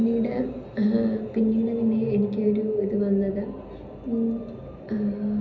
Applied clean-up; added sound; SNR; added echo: none; none; none; reverberation time 0.5 s.